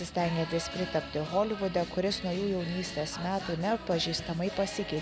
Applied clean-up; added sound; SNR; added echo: none; none; none; none.